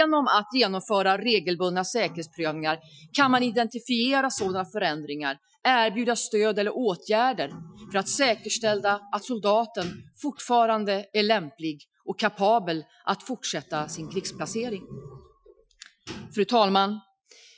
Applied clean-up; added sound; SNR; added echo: classical method Wiener filter.